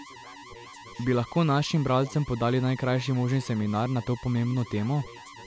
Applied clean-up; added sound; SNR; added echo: none; Alarm; 18 dB; none.